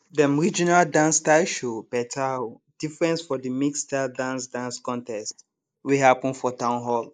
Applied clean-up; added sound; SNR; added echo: neural mask model Resemble Enhance denoiser.